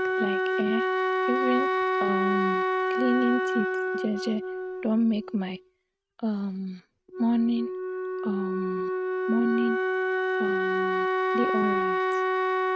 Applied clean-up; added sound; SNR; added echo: neural mask model RNNoise.